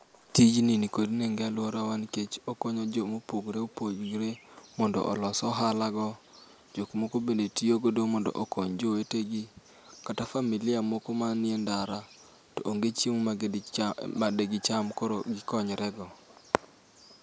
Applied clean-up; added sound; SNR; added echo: none; none; none; none.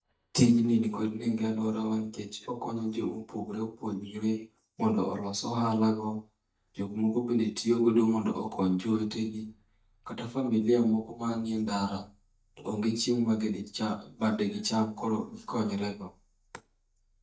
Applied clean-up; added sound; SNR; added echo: neural mask model DeepFilterNet 3.